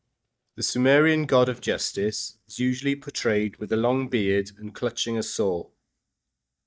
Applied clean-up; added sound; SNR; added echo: neural mask model DeepFilterNet 3.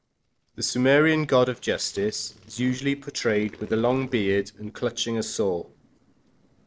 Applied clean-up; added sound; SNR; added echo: neural separator model SepFormer DNS4.